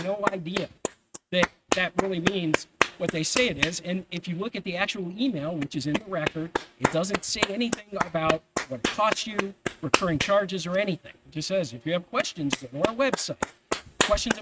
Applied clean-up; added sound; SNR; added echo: neural mask model RNNoise.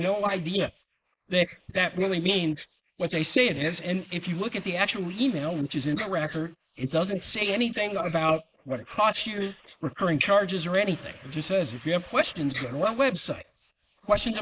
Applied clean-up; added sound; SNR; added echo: neural mask model Resemble Enhance denoiser.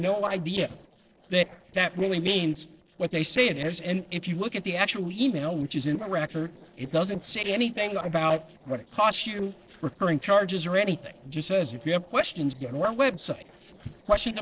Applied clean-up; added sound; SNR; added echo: neural separator model SepFormer DNS4.